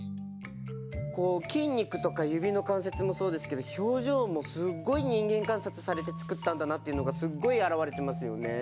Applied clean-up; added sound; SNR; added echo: none; none; none; none.